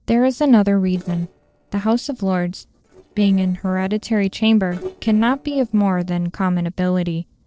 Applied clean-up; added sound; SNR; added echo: neural separator model SepFormer DNS4.